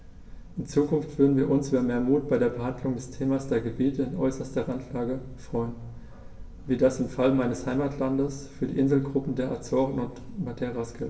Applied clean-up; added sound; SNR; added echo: none; none; none; reverberation time 1.6 s.